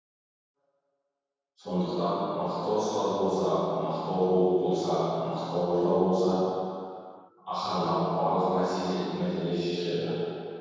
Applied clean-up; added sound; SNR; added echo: none; none; none; reverberation time 2.2 s.